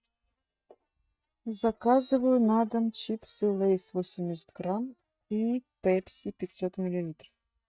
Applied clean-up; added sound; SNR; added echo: neural mask model DeepFilterNet 3.